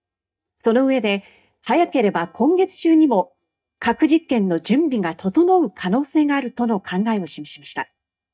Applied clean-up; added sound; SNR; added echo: neural mask model DeepFilterNet 3.